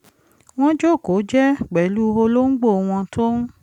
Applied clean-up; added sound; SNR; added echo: none; none; none; none.